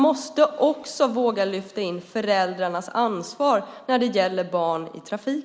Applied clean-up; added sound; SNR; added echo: none; none; none; none.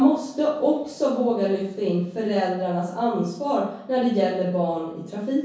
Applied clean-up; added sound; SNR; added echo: none; none; none; reverberation time 0.6 s.